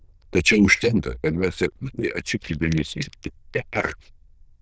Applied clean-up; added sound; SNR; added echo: neural diffusion model UNIVERSE++.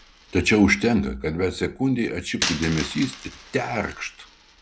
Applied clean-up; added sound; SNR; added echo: none; Coin (dropping); 12 dB; none.